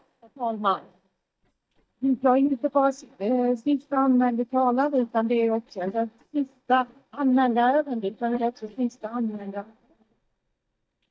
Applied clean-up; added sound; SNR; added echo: neural mask model DeepFilterNet 3.